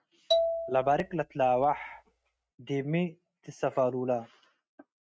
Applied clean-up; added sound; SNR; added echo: neural mask model RNNoise.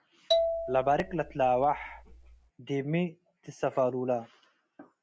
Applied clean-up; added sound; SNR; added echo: none; Marimba, xylophone; 2 dB; none.